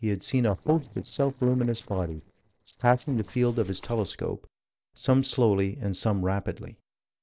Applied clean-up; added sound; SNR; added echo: neural separator model SepFormer DNS4.